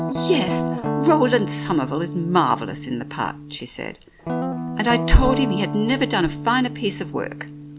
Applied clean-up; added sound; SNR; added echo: none; Guitar; 6 dB; none.